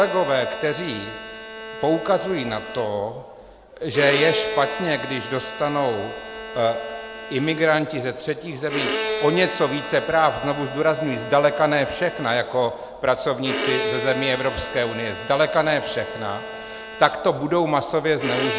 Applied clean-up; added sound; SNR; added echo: none; Bowed string instrument; 8 dB; none.